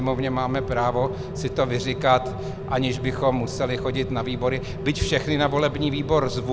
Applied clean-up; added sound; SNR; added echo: none; Rain; 6 dB; none.